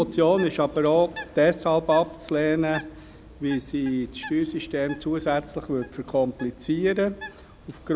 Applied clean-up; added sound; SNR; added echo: none; Bird; 19 dB; none.